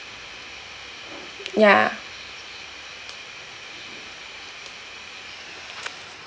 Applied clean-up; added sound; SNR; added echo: none; none; none; none.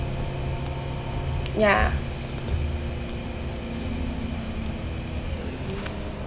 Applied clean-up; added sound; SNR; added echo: none; Bus; -4 dB; none.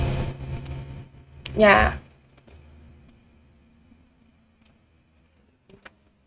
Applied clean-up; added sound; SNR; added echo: neural mask model RNNoise.